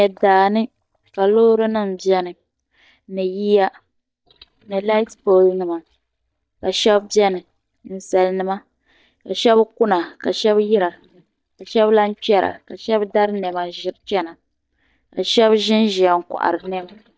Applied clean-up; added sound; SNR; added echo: neural mask model DeepFilterNet 3.